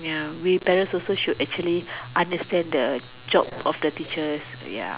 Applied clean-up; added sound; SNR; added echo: none; none; none; none.